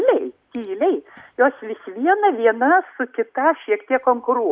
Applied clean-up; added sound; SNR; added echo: none; none; none; none.